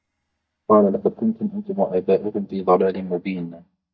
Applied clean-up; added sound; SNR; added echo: neural mask model DeepFilterNet 3.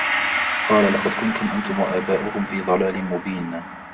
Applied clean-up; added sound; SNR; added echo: none; Gong; 4 dB; reverberation time 1.0 s.